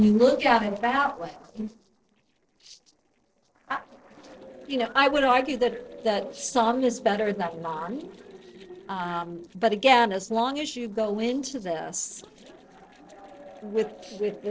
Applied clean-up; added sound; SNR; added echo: neural separator model SepFormer DNS4.